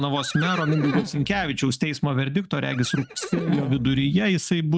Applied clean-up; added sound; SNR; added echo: neural mask model RNNoise.